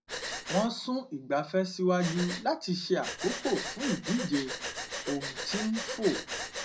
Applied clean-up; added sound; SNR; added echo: none; Breathing; 7 dB; reverberation time 0.4 s.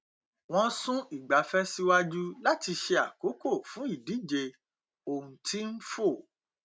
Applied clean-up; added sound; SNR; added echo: none; none; none; none.